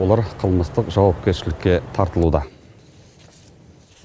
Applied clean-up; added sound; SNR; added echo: none; none; none; none.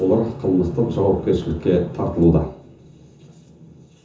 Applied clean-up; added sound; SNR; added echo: none; none; none; reverberation time 0.6 s.